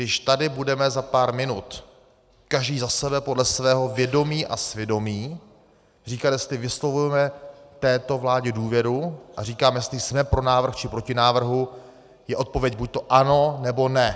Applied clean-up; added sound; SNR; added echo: none; none; none; none.